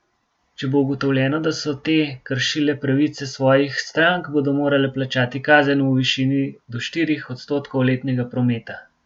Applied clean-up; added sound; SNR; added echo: none; none; none; none.